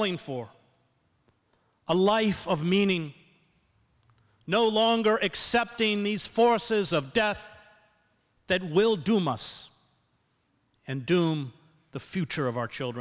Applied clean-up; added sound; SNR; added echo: none; none; none; none.